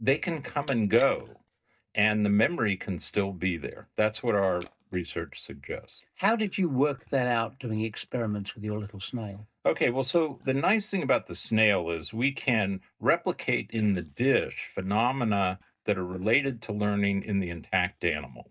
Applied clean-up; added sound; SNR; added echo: neural mask model DeepFilterNet 3.